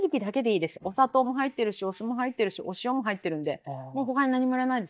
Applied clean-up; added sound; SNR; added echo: neural mask model DeepFilterNet 3.